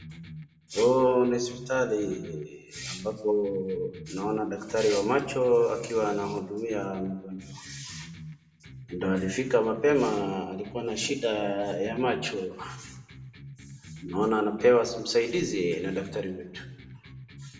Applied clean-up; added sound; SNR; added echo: none; Electric guitar; 17 dB; reverberation time 0.7 s.